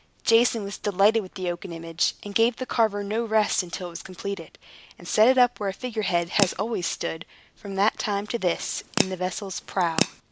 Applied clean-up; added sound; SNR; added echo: none; Crack / Crackle; 3 dB; none.